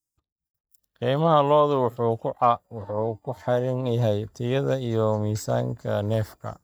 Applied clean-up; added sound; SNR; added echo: neural mask model DeepFilterNet 3.